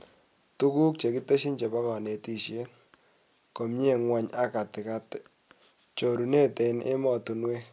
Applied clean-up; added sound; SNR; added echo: none; none; none; none.